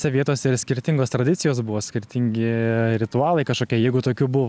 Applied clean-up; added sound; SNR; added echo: none; none; none; none.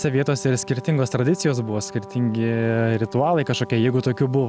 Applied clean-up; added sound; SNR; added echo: none; Brass instrument; 18 dB; none.